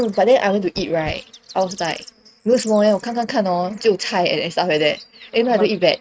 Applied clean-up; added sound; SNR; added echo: neural mask model RNNoise.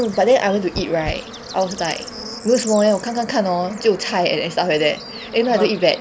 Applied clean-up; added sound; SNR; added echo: none; Bird / Insect / Frog; 15 dB; none.